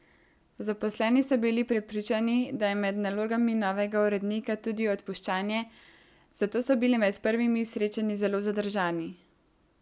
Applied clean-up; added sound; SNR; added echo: none; none; none; none.